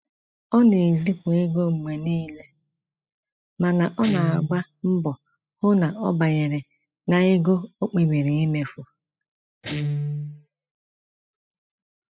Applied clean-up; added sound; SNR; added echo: classical method spectral subtraction.